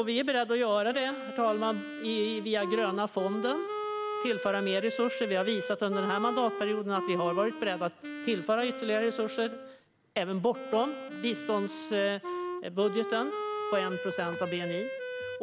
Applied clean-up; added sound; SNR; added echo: none; Wind instrument, woodwind instrument; 7 dB; none.